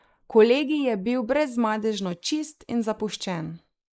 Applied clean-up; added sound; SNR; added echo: neural mask model Resemble Enhance denoiser.